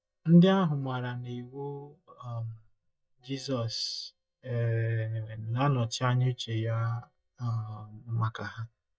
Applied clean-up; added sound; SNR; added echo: neural mask model DeepFilterNet 3.